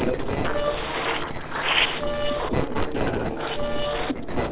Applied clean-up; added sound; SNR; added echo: neural separator model SepFormer DNS4.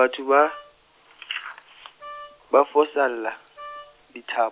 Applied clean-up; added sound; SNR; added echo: none; Wind instrument, woodwind instrument; 18 dB; none.